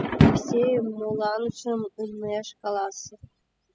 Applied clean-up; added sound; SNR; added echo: classical method spectral subtraction.